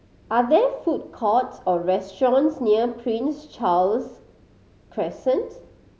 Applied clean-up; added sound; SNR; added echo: none; none; none; none.